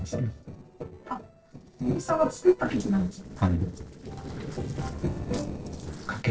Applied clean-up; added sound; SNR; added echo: neural separator model SepFormer DNS4.